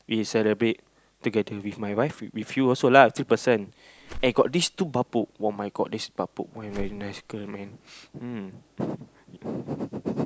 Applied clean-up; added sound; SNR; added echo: none; Whoosh, swoosh, swish; 13 dB; none.